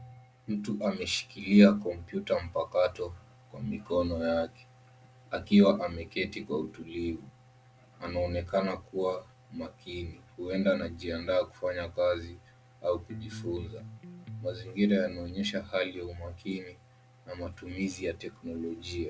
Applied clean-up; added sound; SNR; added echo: none; Electric guitar; 12 dB; none.